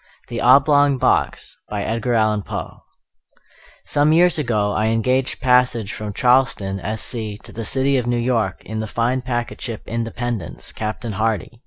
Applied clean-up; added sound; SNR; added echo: none; none; none; none.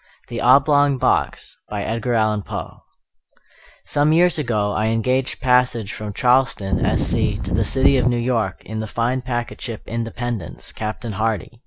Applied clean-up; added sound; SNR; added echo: none; Wind; -2 dB; none.